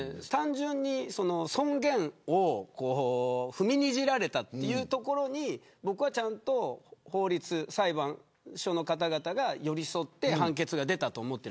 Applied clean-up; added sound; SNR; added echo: none; none; none; none.